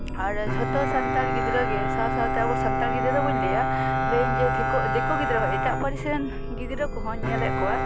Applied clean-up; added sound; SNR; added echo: none; Bowed string instrument + Chime; -4 dB; none.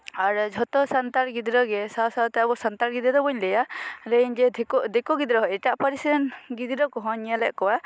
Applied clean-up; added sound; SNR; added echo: none; none; none; none.